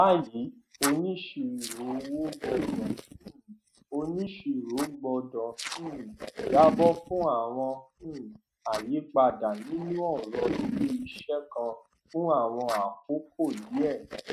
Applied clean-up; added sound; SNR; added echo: neural mask model RNNoise.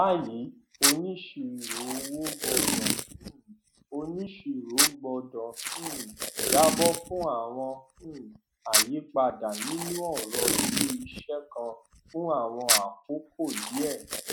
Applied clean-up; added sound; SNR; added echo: none; Packing tape, duct tape; 0 dB; none.